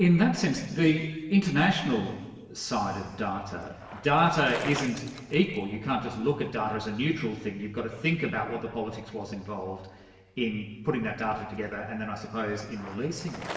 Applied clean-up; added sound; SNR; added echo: none; Bicycle; 18 dB; reverberation time 1.4 s.